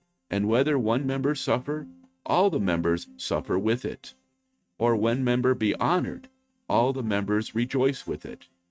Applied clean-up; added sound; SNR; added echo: neural mask model RNNoise.